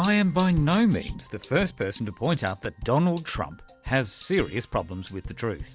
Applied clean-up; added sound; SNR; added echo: none; none; none; none.